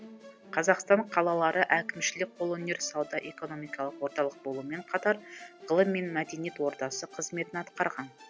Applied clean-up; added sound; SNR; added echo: none; Musical instrument; 20 dB; none.